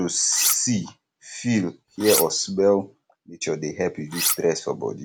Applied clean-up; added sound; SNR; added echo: none; Cutlery, silverware; 2 dB; none.